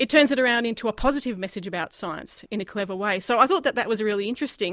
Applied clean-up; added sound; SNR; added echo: none; none; none; none.